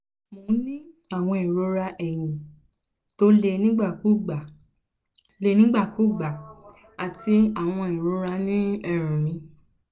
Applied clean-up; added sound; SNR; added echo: none; none; none; none.